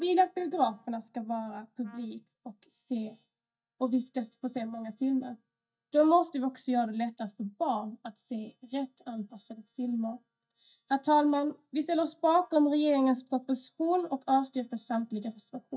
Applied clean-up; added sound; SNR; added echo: neural mask model DeepFilterNet 3.